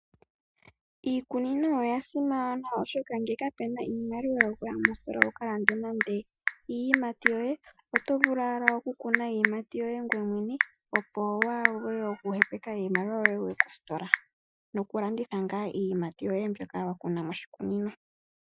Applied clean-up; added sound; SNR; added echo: classical method Wiener filter.